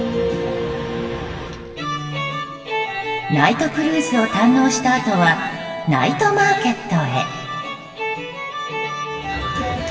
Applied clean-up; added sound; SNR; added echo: none; none; none; reverberation time 2.8 s.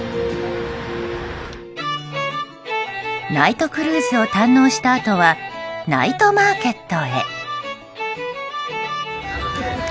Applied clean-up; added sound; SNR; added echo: none; none; none; none.